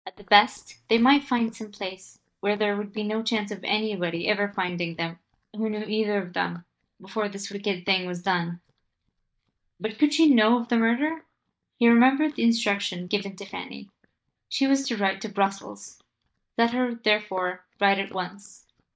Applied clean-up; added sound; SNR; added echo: neural mask model DeepFilterNet 3.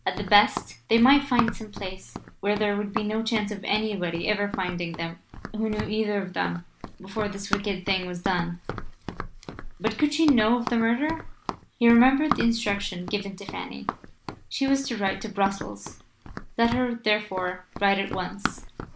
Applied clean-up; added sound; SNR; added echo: none; Run; 10 dB; none.